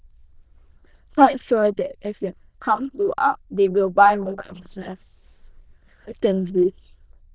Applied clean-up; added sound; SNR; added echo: neural diffusion model UNIVERSE++.